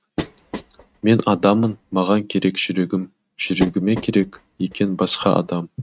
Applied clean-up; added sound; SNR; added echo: neural mask model RNNoise.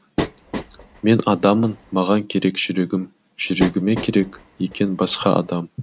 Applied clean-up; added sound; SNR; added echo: none; Train; 11 dB; none.